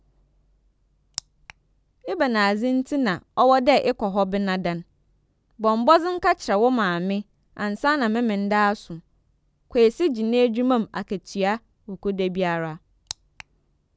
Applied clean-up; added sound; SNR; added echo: none; none; none; none.